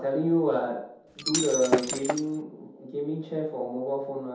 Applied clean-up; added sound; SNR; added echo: none; Shatter; 0 dB; reverberation time 0.8 s.